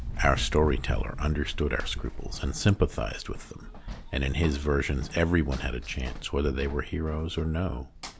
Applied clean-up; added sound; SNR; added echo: none; Run; 8 dB; none.